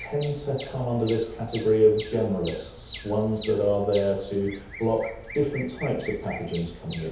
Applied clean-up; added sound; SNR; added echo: none; Bird vocalization, bird call, bird song; 16 dB; reverberation time 0.8 s.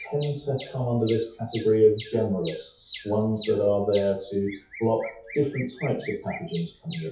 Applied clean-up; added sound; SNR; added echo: classical method WPE with log-MMSE.